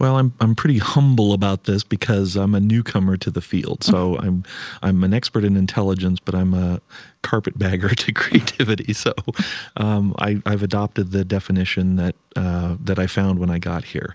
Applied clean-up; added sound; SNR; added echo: none; none; none; none.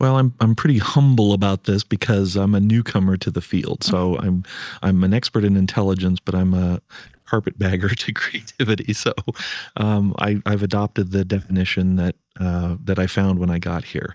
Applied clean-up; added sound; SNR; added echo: neural mask model DeepFilterNet 3.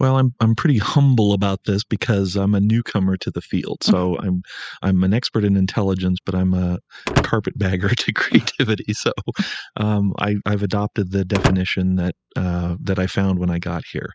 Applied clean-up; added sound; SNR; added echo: classical method spectral subtraction.